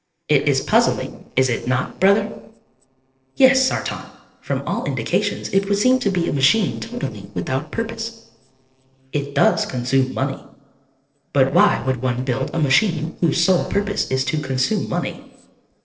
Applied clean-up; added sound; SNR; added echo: neural separator model SepFormer DNS4.